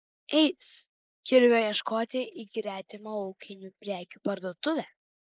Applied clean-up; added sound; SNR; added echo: neural mask model Resemble Enhance denoiser.